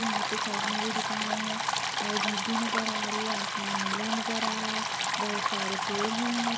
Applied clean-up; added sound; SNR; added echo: none; Stream; -5 dB; none.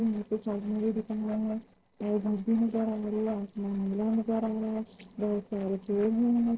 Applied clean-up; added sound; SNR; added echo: neural separator model SepFormer DNS4.